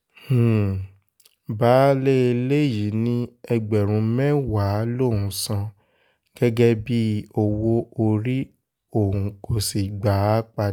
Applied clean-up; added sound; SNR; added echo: none; none; none; none.